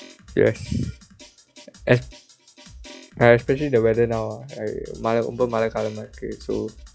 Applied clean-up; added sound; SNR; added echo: classical method log-MMSE.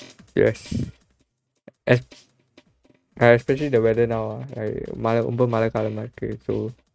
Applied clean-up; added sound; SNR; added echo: neural mask model RNNoise.